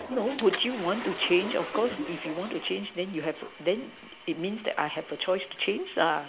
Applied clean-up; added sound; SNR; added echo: none; Toilet flush / Water; 11 dB; none.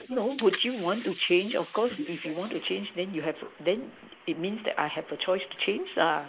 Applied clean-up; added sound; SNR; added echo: neural mask model Resemble Enhance denoiser.